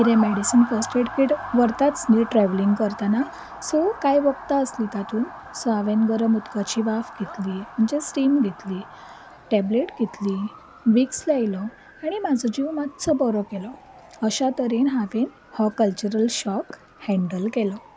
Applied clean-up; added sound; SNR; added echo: none; Motor vehicle (road) / Siren; 16 dB; none.